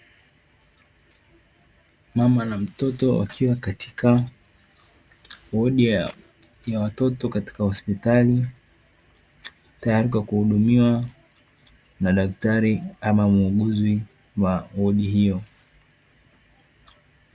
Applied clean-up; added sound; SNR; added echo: none; none; none; none.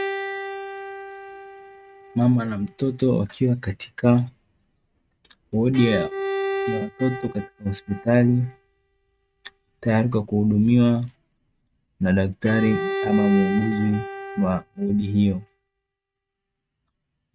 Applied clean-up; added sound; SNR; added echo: neural mask model RNNoise.